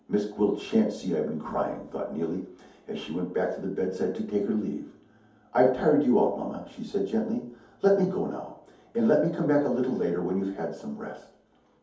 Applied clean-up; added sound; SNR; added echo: none; none; none; reverberation time 0.6 s.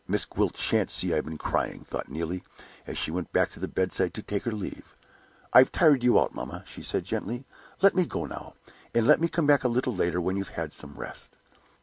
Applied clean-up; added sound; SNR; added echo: none; none; none; none.